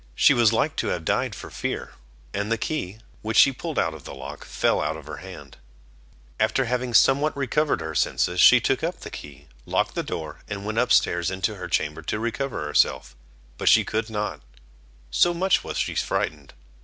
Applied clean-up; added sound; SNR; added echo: none; none; none; none.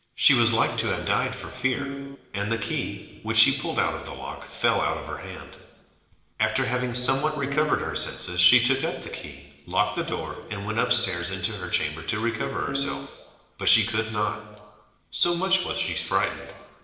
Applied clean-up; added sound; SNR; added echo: neural separator model SepFormer DNS4.